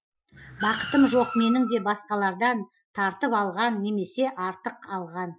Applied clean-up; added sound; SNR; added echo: classical method Wiener filter.